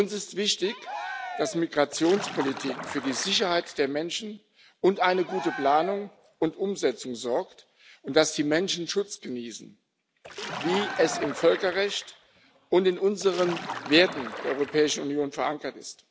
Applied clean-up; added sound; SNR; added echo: none; Splash, splatter + Cheering; 10 dB; none.